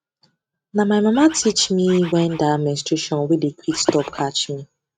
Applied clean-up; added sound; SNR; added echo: neural mask model RNNoise.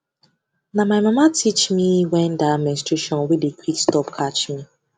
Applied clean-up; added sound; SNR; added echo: none; none; none; none.